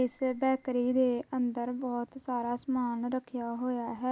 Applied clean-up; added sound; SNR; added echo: neural mask model Resemble Enhance denoiser.